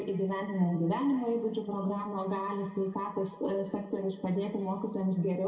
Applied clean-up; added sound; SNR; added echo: none; none; none; reverberation time 1.7 s.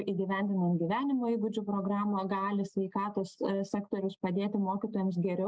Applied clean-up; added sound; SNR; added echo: none; none; none; none.